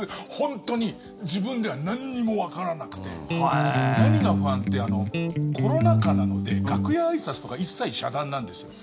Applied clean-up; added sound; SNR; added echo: none; Electric guitar; -5 dB; none.